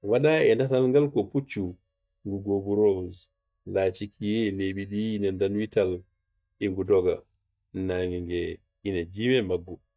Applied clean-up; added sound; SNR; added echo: neural mask model DeepFilterNet 3.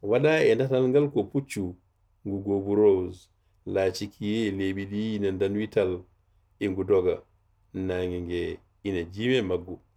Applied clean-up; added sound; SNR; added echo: none; none; none; none.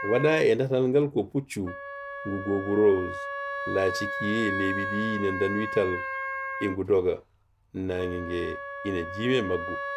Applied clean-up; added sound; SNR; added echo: none; Wind instrument, woodwind instrument; 7 dB; none.